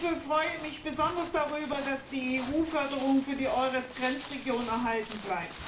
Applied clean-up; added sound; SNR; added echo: none; Walk, footsteps; 9 dB; reverberation time 0.4 s.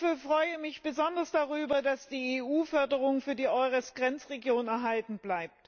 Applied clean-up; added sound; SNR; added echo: none; none; none; none.